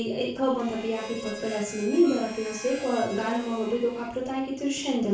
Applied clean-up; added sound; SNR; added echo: none; Harmonica; 14 dB; reverberation time 0.4 s.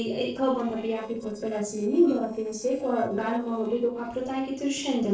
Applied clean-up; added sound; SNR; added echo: neural separator model SepFormer DNS4.